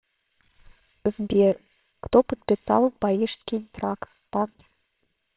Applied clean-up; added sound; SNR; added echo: neural separator model SepFormer WHAMR!.